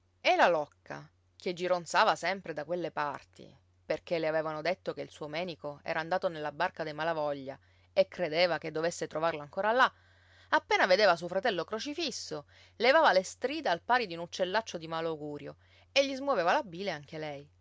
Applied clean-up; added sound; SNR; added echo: none; none; none; none.